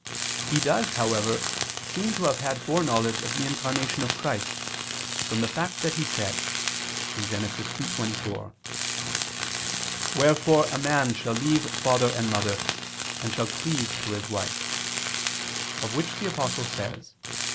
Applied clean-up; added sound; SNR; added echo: none; Tools; 2 dB; none.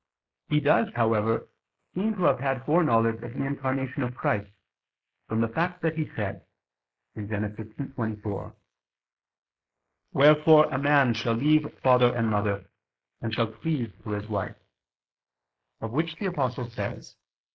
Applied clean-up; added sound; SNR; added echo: neural mask model Resemble Enhance denoiser.